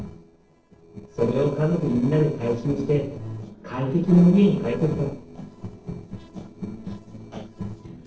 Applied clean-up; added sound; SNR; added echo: neural separator model SepFormer DNS4.